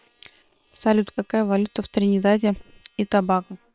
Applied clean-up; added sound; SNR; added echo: neural separator model SepFormer WHAM!.